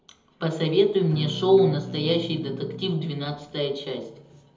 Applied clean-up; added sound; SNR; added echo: none; Electric guitar / Strum; 10 dB; reverberation time 0.8 s.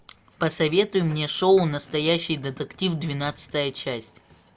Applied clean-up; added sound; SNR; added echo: none; none; none; none.